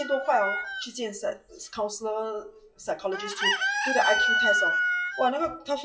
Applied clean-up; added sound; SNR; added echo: classical method WPE with log-MMSE.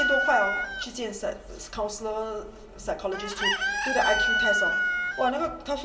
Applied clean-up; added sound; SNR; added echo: none; Chicken, rooster; -1 dB; reverberation time 3.0 s.